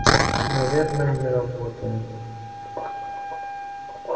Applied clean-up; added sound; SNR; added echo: none; Wind instrument, woodwind instrument; 9 dB; reverberation time 2.8 s.